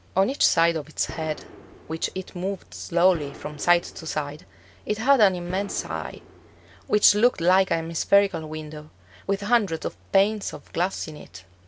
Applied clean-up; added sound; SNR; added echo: none; Gunshot, gunfire; 18 dB; none.